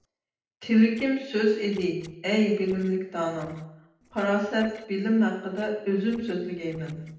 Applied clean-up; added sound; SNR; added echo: neural separator model SepFormer DNS4.